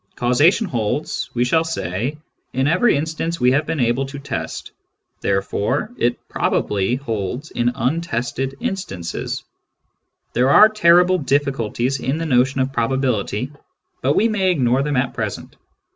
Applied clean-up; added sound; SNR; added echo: none; none; none; none.